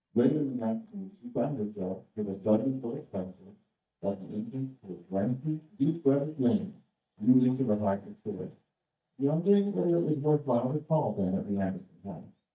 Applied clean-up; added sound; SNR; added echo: neural mask model DeepFilterNet 3.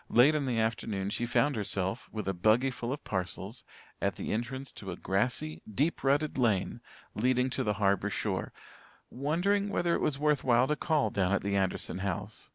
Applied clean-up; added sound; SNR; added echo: none; none; none; none.